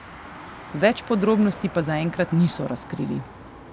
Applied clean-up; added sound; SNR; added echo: none; Motor vehicle (road); 16 dB; none.